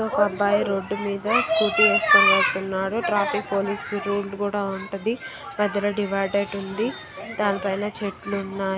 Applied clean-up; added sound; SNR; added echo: none; none; none; none.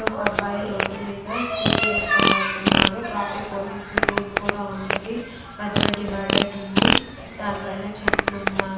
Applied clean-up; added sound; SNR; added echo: none; Fart; -2 dB; reverberation time 1.1 s.